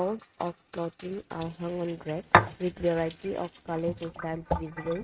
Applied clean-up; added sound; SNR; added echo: neural mask model RNNoise.